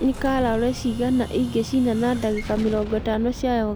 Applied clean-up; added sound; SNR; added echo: none; Explosion; 10 dB; none.